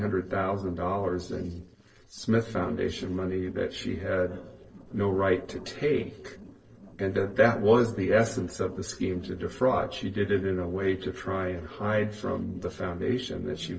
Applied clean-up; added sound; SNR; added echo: neural separator model SepFormer DNS4.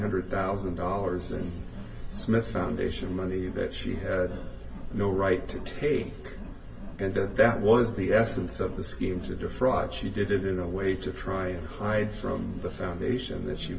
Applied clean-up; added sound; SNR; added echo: none; Wild animals; 17 dB; reverberation time 0.1 s.